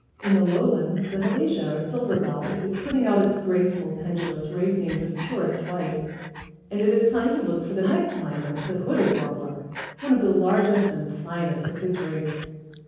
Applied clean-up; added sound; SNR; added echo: none; Breathing; 17 dB; reverberation time 1.3 s.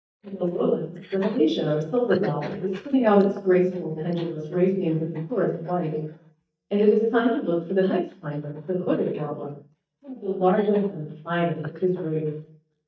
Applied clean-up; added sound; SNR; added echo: neural mask model DeepFilterNet 3.